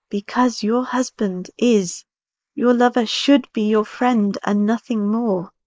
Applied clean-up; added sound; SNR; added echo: neural mask model Resemble Enhance denoiser.